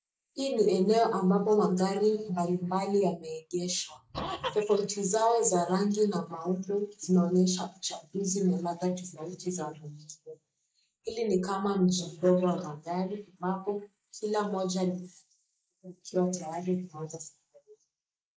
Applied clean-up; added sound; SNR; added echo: neural mask model Resemble Enhance denoiser.